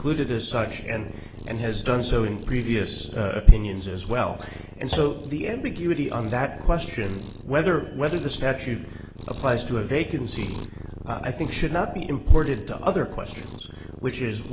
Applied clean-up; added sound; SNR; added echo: none; Thump, thud + Cat; 13 dB; none.